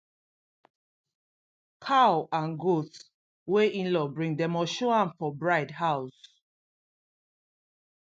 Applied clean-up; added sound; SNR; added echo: none; none; none; none.